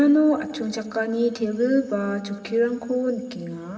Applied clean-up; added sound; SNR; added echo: none; none; none; reverberation time 2.1 s.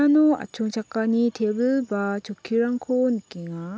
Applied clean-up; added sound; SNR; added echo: none; none; none; none.